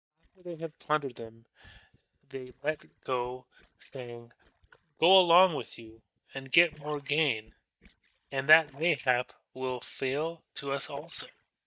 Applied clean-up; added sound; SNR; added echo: neural mask model DeepFilterNet 3.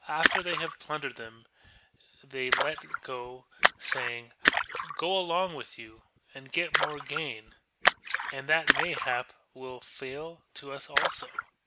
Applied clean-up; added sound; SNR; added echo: none; Splash, splatter; -3 dB; none.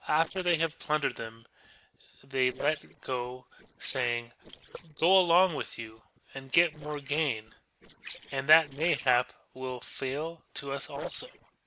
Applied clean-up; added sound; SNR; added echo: neural separator model SepFormer DNS4.